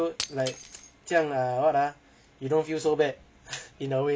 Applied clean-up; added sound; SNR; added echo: none; Shatter; 17 dB; none.